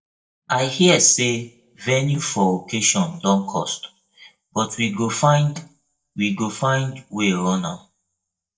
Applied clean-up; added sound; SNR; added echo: neural mask model DeepFilterNet 3.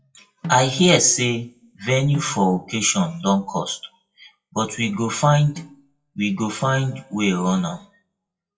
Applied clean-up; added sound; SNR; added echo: classical method WPE with log-MMSE.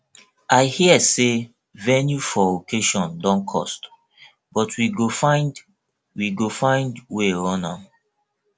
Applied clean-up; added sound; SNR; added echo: none; none; none; none.